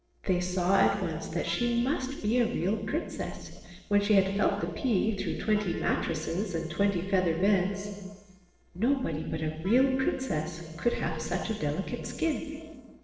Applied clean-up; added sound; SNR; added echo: neural separator model SepFormer DNS4.